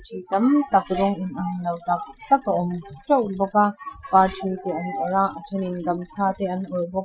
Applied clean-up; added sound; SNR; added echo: classical method Wiener filter.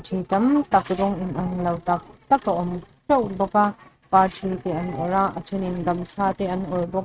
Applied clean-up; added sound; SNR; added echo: neural mask model RNNoise.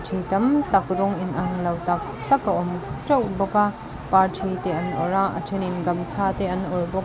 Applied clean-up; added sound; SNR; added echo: none; none; none; none.